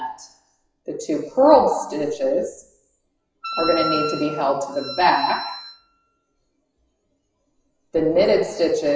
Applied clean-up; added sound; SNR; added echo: classical method WPE with log-MMSE.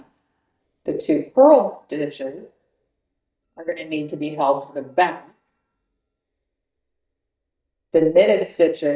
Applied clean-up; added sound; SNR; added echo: neural mask model DeepFilterNet 3.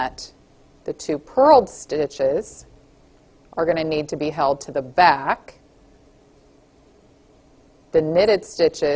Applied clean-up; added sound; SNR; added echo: none; none; none; none.